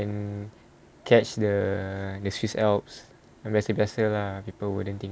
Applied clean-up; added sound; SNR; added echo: none; none; none; none.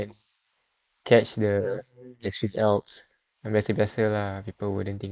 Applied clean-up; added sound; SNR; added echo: neural mask model Resemble Enhance denoiser.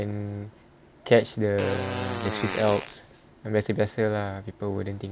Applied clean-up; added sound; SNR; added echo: none; Fart; 7 dB; none.